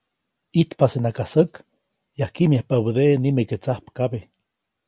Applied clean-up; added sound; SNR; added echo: none; none; none; none.